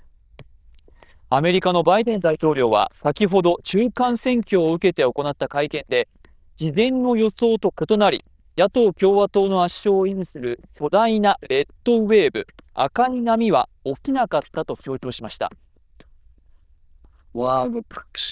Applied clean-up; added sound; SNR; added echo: neural diffusion model UNIVERSE++.